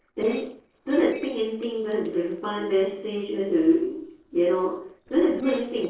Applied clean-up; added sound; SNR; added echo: neural separator model SepFormer DNS4.